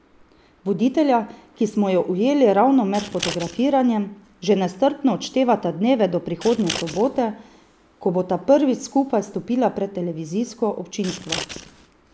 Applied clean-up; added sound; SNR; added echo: none; Scissors; 9 dB; none.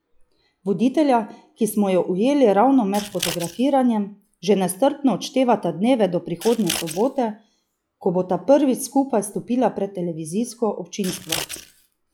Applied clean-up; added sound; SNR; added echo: classical method log-MMSE.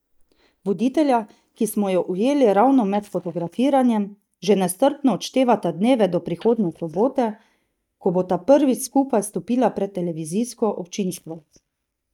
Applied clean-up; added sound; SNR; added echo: neural mask model DeepFilterNet 3.